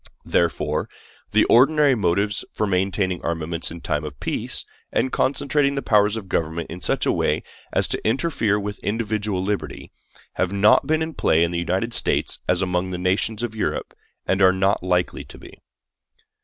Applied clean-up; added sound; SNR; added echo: none; none; none; none.